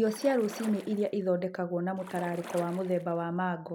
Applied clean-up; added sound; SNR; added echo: none; Splash, splatter; 17 dB; none.